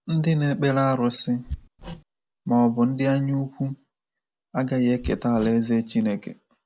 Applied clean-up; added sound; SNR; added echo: none; Hammer; 16 dB; none.